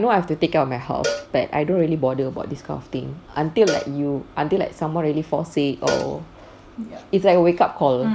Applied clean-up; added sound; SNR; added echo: none; Cowbell; 12 dB; none.